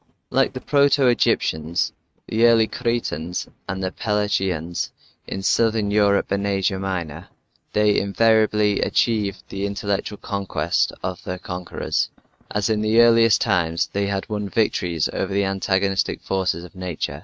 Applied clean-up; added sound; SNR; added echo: neural mask model RNNoise.